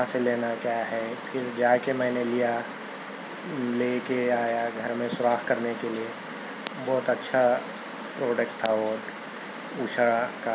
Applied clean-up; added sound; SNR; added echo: none; none; none; none.